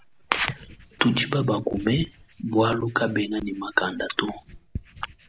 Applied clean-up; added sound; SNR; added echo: none; Writing; 18 dB; none.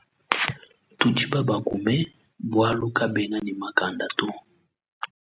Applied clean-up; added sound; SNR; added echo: none; none; none; none.